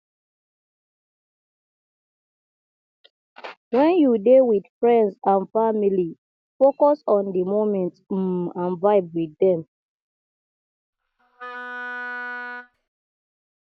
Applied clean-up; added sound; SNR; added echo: none; Wind instrument, woodwind instrument; 11 dB; none.